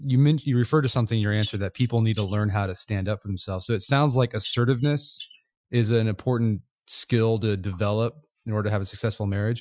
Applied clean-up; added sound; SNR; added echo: classical method Wiener filter.